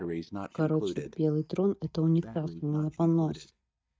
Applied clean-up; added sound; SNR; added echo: neural mask model DeepFilterNet 3.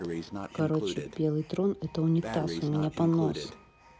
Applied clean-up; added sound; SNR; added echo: none; Breathing; 8 dB; none.